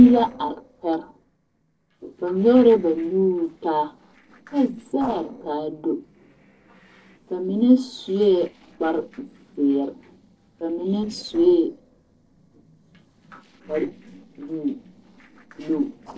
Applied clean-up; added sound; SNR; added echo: neural separator model SepFormer DNS4.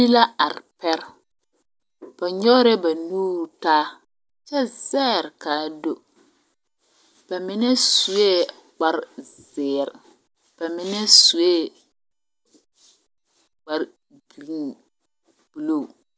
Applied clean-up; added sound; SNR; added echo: none; none; none; none.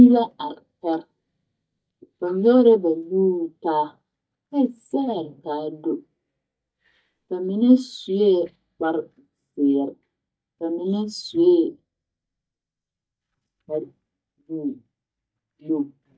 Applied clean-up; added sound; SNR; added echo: neural mask model DeepFilterNet 3.